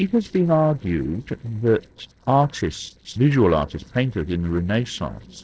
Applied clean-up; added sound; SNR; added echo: neural separator model SepFormer DNS4.